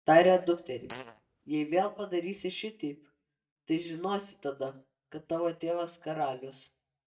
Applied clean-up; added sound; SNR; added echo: neural mask model DeepFilterNet 3.